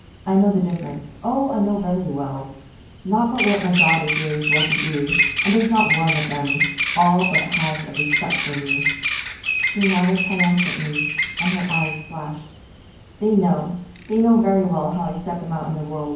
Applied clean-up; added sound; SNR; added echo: none; Bird vocalization, bird call, bird song; 3 dB; reverberation time 0.9 s.